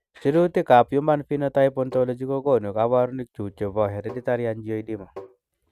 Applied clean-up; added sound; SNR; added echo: neural mask model RNNoise.